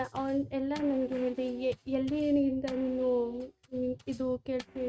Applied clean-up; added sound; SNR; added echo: neural mask model RNNoise.